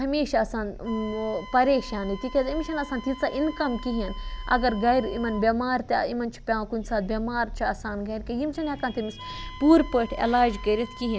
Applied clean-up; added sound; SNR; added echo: none; Wind instrument, woodwind instrument; 19 dB; none.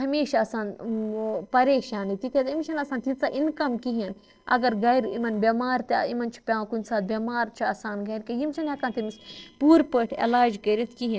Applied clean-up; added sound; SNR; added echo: neural separator model SepFormer DNS4.